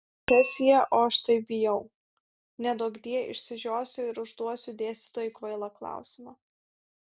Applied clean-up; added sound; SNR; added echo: none; Glass; 9 dB; none.